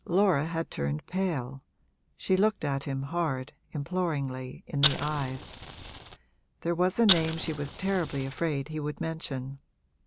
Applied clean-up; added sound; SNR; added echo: none; Fire; 0 dB; none.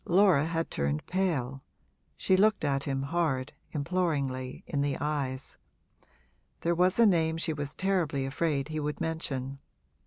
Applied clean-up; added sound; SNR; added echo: none; none; none; none.